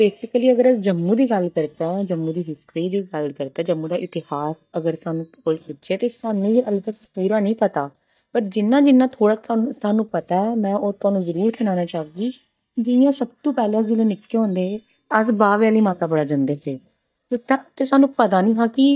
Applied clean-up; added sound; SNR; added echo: neural mask model DeepFilterNet 3.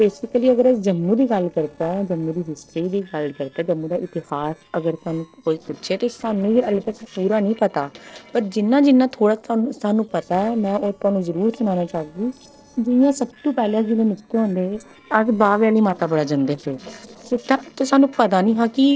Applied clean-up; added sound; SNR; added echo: neural separator model SepFormer DNS4.